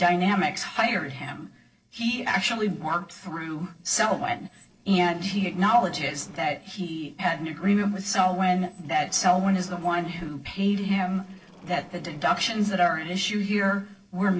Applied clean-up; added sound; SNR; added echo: neural separator model SepFormer DNS4.